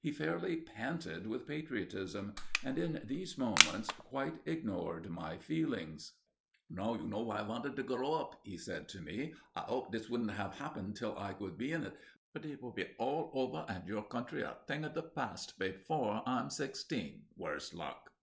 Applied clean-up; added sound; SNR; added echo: none; Crushing; -4 dB; none.